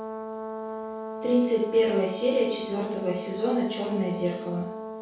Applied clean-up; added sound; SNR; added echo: none; Brass instrument; 8 dB; reverberation time 0.6 s.